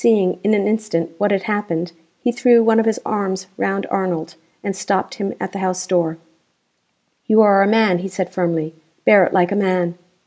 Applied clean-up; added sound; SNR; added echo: none; none; none; none.